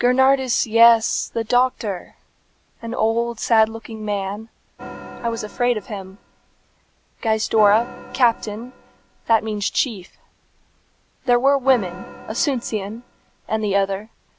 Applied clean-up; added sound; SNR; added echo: none; Organ; 17 dB; none.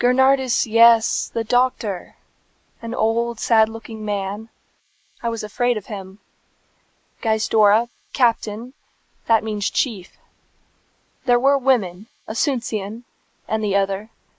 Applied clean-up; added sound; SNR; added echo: neural mask model Resemble Enhance denoiser.